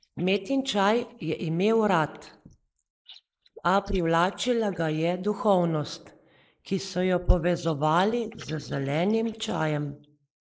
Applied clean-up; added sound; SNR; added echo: neural mask model Resemble Enhance denoiser.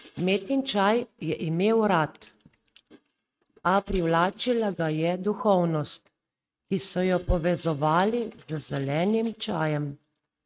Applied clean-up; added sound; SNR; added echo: neural mask model RNNoise.